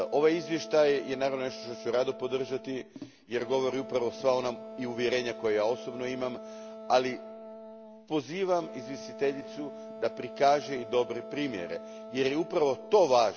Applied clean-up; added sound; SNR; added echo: none; Wind instrument, woodwind instrument; 14 dB; none.